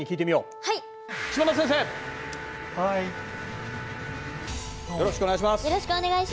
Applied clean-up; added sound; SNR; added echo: none; Wind instrument, woodwind instrument; 16 dB; none.